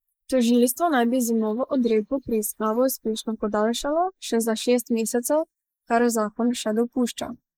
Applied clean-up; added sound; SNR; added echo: neural mask model Resemble Enhance denoiser.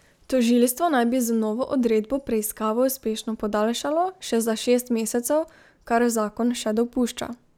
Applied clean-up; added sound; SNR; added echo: none; none; none; none.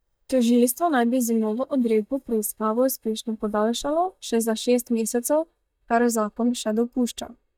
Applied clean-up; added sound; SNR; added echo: neural mask model DeepFilterNet 3.